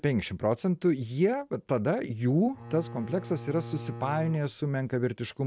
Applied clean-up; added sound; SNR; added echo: none; Bowed string instrument; 13 dB; none.